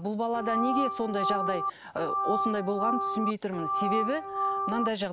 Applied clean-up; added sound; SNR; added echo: none; Organ; -1 dB; none.